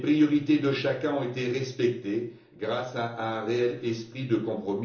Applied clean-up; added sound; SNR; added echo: none; none; none; reverberation time 0.6 s.